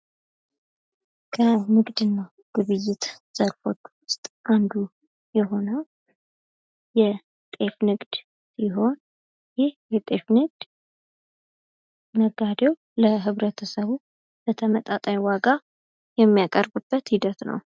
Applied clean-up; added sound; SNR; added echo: none; none; none; none.